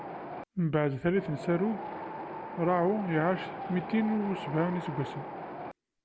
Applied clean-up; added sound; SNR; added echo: none; Wind; 9 dB; none.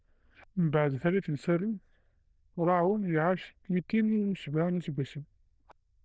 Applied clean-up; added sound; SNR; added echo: neural diffusion model UNIVERSE++.